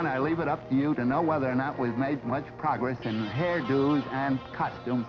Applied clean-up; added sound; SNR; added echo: none; Guitar; 19 dB; none.